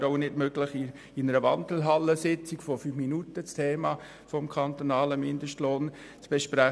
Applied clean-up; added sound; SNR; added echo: none; none; none; none.